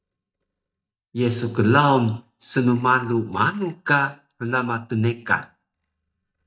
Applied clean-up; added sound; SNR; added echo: neural mask model DeepFilterNet 3.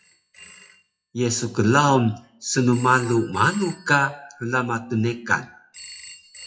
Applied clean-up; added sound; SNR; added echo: classical method WPE with log-MMSE.